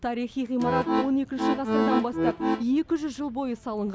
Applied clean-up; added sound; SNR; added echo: none; Accordion; -2 dB; none.